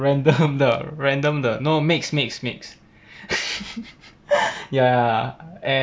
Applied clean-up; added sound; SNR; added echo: none; none; none; none.